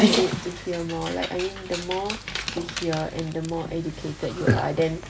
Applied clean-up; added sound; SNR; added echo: none; Dog; 2 dB; none.